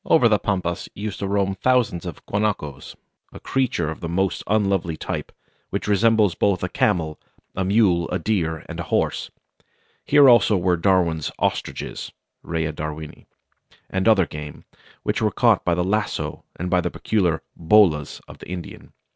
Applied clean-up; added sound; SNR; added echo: none; none; none; none.